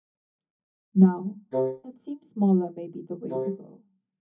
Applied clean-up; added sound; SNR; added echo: neural mask model DeepFilterNet 3.